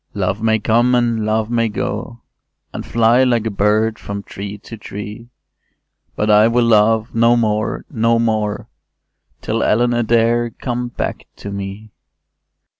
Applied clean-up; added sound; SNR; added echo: none; none; none; none.